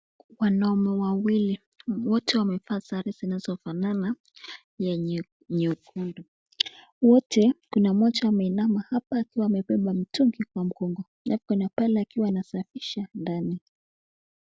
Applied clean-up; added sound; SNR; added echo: none; none; none; none.